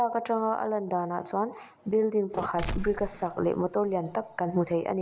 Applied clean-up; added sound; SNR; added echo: none; Mechanisms; 10 dB; none.